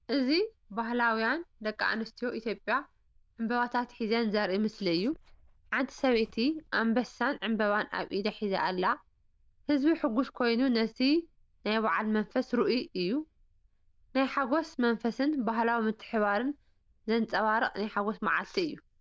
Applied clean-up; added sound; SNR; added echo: neural diffusion model UNIVERSE++.